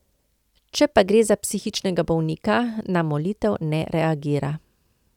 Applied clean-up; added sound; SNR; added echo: none; none; none; none.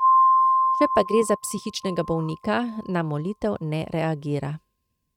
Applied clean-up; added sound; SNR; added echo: neural mask model RNNoise.